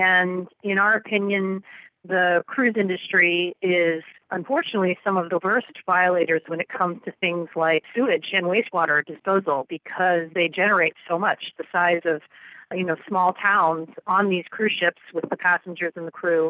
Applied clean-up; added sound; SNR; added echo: none; none; none; none.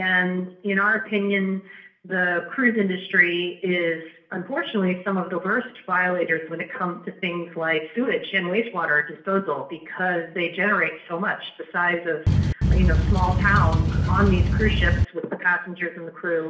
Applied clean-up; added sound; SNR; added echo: none; Boat, Water vehicle; -5 dB; reverberation time 0.5 s.